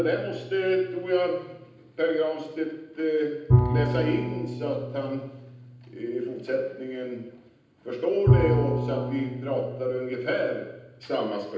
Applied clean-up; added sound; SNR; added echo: none; Bowed string instrument; 1 dB; reverberation time 0.9 s.